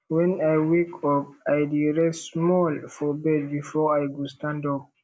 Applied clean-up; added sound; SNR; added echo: none; none; none; none.